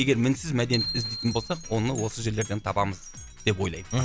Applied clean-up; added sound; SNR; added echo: none; Bicycle bell + Glass; 11 dB; none.